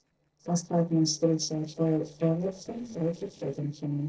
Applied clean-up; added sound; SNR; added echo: neural separator model SepFormer DNS4.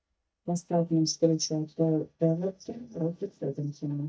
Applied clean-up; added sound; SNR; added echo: neural mask model DeepFilterNet 3.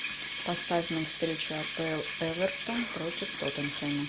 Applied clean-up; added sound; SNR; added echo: none; none; none; none.